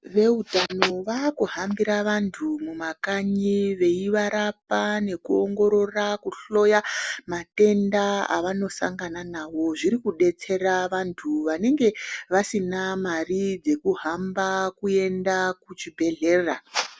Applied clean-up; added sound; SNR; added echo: none; none; none; none.